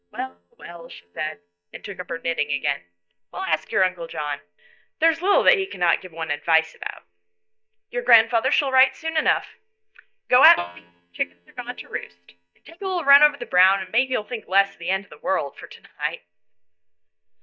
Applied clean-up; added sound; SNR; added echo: neural mask model DeepFilterNet 3.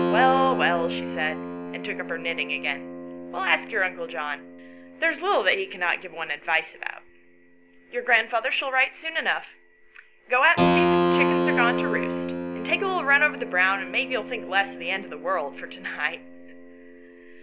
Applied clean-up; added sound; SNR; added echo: none; Keyboard (musical); 3 dB; none.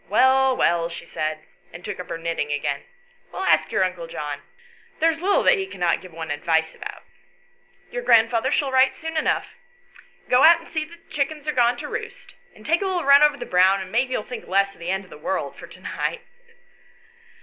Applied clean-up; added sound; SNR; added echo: none; none; none; none.